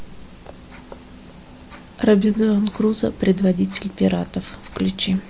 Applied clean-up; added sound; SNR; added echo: none; none; none; none.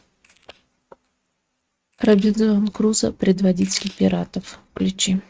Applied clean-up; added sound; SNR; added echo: neural mask model RNNoise.